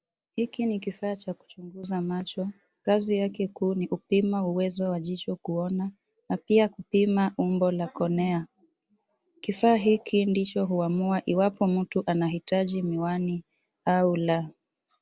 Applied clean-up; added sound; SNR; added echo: none; none; none; none.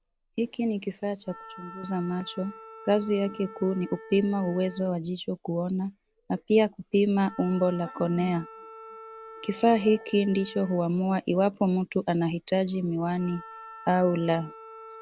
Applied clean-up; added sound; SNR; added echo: none; Wind instrument, woodwind instrument; 19 dB; none.